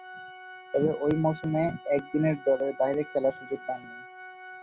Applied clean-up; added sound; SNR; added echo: none; Organ; 16 dB; none.